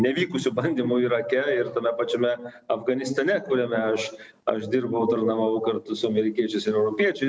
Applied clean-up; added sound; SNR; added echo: none; none; none; none.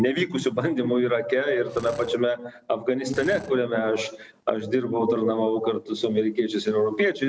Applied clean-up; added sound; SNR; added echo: none; Drill; 17 dB; none.